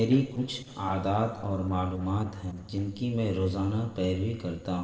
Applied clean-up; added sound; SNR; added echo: neural separator model SepFormer DNS4.